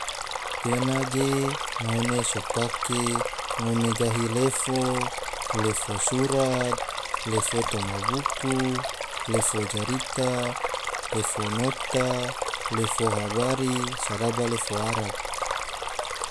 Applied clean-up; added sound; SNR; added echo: none; Stream; 2 dB; none.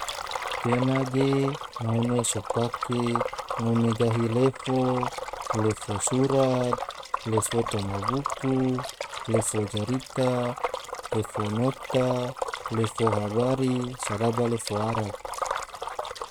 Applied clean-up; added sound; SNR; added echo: neural mask model RNNoise.